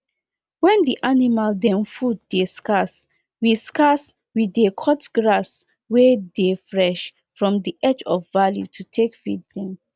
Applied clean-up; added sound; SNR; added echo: none; none; none; none.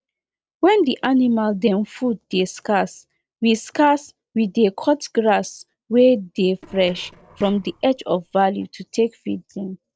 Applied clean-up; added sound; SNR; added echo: neural separator model SepFormer DNS4.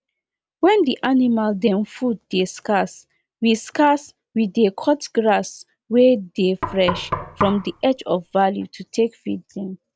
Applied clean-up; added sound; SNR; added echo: none; Knock; 8 dB; none.